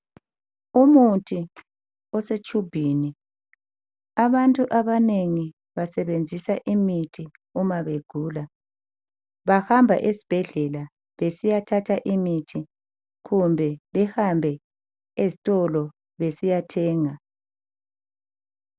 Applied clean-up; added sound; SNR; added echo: none; none; none; none.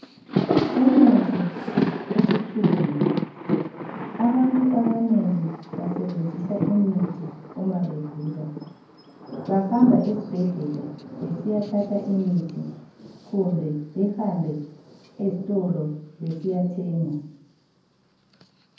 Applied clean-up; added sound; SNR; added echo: none; Thunder; 5 dB; reverberation time 0.9 s.